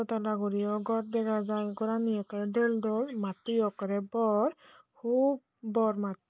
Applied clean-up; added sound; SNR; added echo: neural mask model Resemble Enhance denoiser.